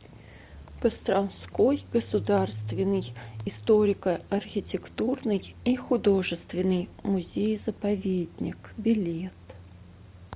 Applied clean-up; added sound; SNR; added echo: none; none; none; none.